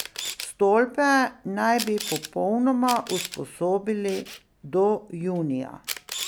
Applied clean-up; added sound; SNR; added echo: none; Camera; 13 dB; none.